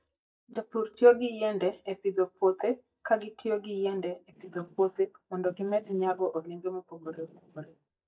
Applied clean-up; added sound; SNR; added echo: neural mask model DeepFilterNet 3.